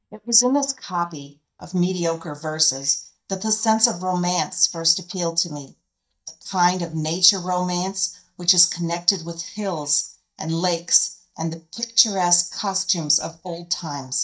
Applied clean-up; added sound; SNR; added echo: neural mask model DeepFilterNet 3.